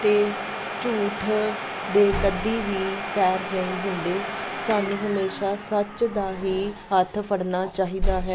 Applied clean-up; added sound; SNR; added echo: none; Domestic sounds, home sounds; 8 dB; none.